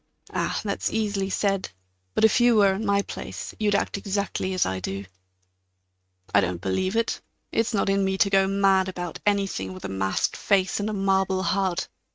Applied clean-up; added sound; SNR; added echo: neural mask model RNNoise.